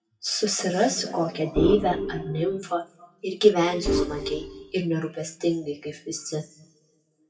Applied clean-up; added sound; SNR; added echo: classical method WPE with log-MMSE.